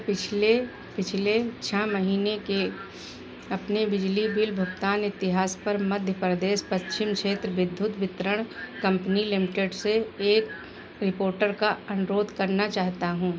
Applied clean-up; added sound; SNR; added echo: none; none; none; none.